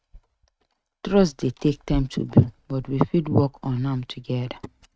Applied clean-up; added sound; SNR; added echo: neural mask model RNNoise.